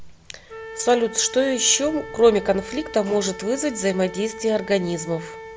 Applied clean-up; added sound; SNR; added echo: none; Wind instrument, woodwind instrument; 15 dB; none.